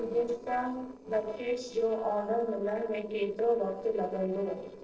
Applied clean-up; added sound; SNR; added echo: neural separator model SepFormer DNS4.